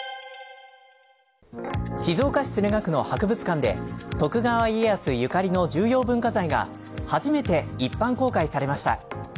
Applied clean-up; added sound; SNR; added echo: none; none; none; none.